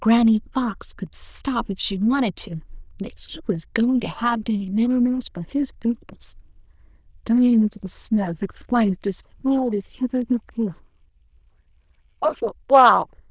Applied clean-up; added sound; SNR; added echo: neural diffusion model UNIVERSE++.